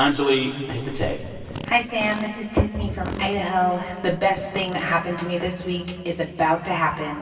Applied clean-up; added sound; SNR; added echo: none; Fart; 16 dB; reverberation time 2.5 s.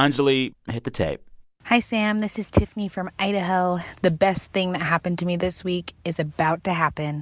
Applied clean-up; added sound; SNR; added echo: none; none; none; none.